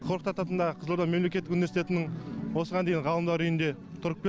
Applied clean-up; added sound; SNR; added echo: none; none; none; none.